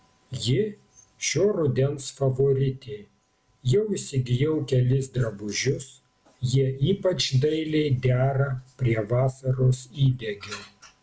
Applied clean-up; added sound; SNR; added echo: none; none; none; none.